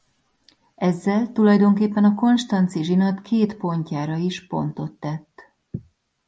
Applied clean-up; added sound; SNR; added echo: none; none; none; none.